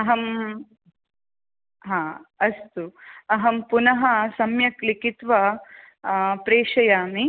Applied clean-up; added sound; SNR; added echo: none; none; none; none.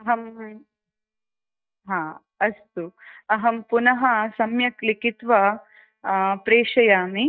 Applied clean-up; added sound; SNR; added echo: neural mask model DeepFilterNet 3.